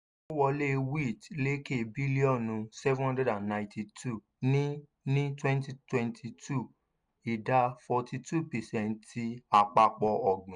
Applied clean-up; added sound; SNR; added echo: none; none; none; none.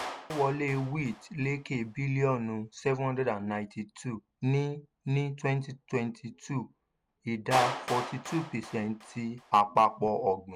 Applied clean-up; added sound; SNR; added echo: none; Clapping; 12 dB; none.